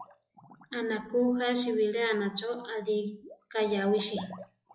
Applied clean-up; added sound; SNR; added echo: classical method log-MMSE.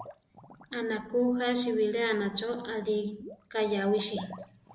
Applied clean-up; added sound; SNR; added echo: none; Water / Liquid; 19 dB; none.